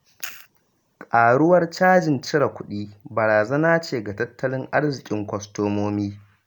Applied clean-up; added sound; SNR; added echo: none; none; none; none.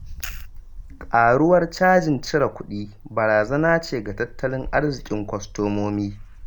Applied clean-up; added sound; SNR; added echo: none; Wind; 15 dB; none.